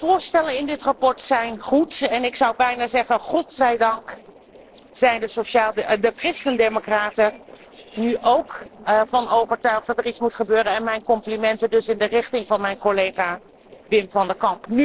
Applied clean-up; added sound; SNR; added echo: neural separator model SepFormer DNS4.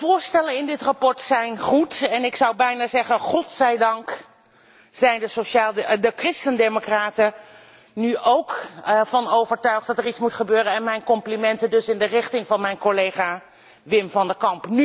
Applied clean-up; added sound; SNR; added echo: none; none; none; none.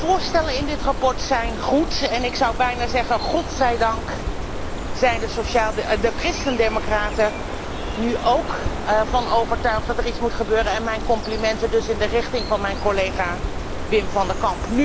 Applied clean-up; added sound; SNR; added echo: none; Bird; 4 dB; none.